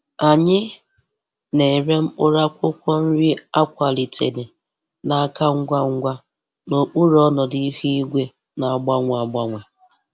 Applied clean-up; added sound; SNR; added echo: none; none; none; none.